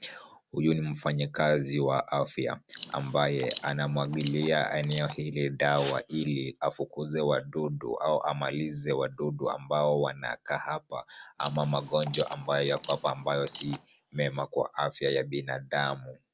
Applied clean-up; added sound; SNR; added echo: none; Alarm; 17 dB; none.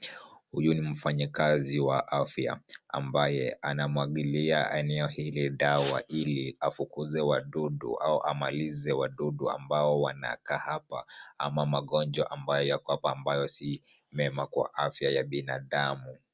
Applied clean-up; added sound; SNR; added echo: none; none; none; none.